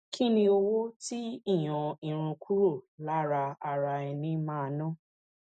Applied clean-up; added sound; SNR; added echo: none; none; none; none.